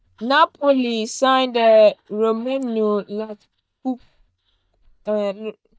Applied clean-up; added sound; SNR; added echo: neural mask model DeepFilterNet 3.